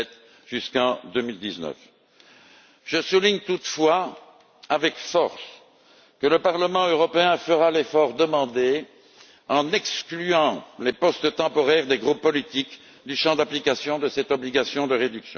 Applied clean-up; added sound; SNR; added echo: none; none; none; none.